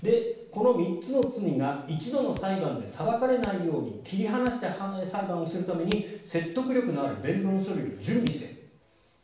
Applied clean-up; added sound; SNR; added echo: none; Hands; 19 dB; reverberation time 0.7 s.